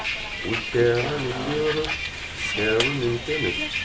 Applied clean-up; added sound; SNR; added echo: none; Bus; 2 dB; reverberation time 0.3 s.